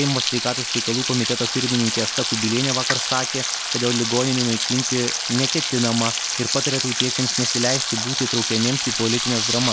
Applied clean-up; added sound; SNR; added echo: none; Frying (food); 0 dB; none.